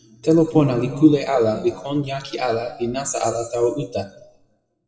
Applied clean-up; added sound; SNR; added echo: classical method WPE with log-MMSE.